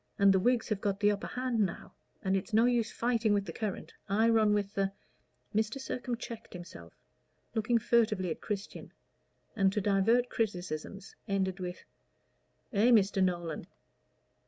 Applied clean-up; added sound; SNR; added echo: none; none; none; none.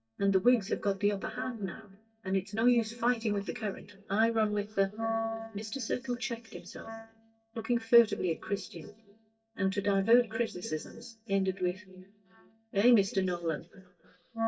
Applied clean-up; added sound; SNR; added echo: neural mask model DeepFilterNet 3.